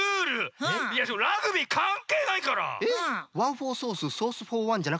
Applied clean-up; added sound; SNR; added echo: neural mask model Resemble Enhance denoiser.